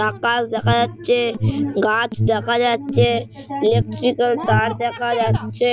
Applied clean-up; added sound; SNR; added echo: none; Alarm; 5 dB; none.